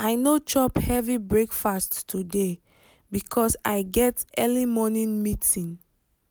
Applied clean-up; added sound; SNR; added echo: none; none; none; none.